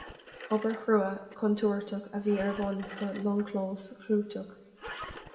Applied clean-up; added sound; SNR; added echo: none; Engine; 16 dB; reverberation time 0.8 s.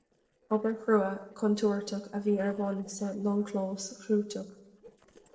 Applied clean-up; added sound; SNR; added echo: neural separator model SepFormer DNS4.